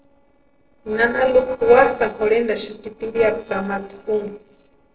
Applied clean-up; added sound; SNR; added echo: neural separator model SepFormer DNS4.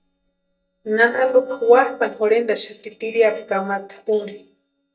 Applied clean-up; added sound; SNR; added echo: neural mask model DeepFilterNet 3.